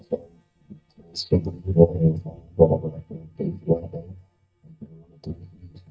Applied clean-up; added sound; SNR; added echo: neural mask model DeepFilterNet 3.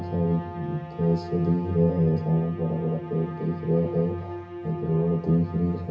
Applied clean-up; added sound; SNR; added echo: none; Bowed string instrument; 12 dB; reverberation time 0.3 s.